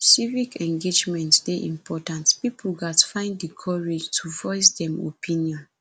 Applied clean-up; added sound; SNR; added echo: none; none; none; none.